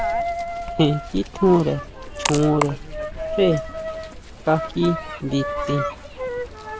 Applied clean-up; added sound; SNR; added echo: none; Coin (dropping); 5 dB; none.